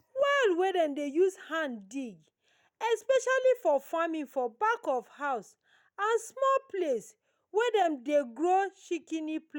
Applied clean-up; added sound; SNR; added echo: none; none; none; none.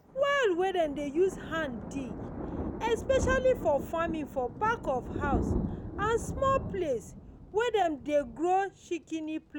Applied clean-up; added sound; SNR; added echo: none; Thunder; 7 dB; none.